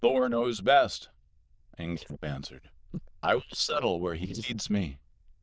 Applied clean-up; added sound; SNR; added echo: neural diffusion model UNIVERSE++.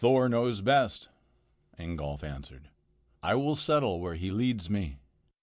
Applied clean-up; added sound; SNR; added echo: none; none; none; none.